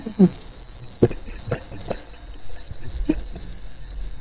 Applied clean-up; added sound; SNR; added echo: neural mask model DeepFilterNet 3.